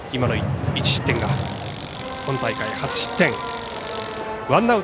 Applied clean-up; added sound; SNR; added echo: none; Tools; 13 dB; none.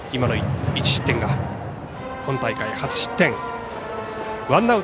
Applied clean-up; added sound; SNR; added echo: none; none; none; none.